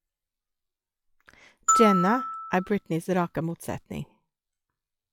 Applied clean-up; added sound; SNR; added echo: classical method log-MMSE.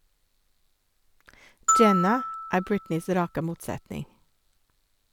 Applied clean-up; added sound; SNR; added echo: none; Glockenspiel; 1 dB; none.